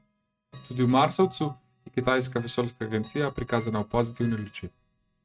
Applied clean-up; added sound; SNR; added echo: neural mask model RNNoise.